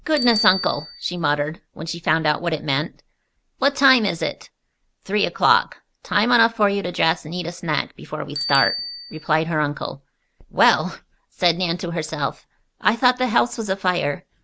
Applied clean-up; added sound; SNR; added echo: none; Bicycle bell; 13 dB; none.